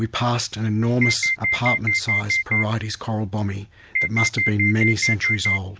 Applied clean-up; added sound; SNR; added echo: none; Alarm; -1 dB; none.